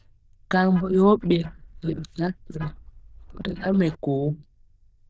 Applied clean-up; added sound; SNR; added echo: neural diffusion model UNIVERSE++.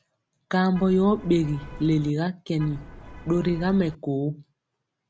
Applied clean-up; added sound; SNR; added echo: none; Vehicle horn, car horn, honking; 16 dB; none.